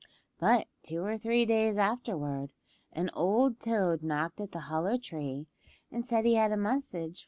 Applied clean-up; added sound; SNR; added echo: none; none; none; none.